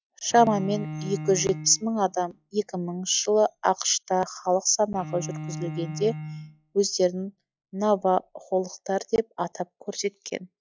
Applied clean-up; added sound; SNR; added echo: classical method log-MMSE.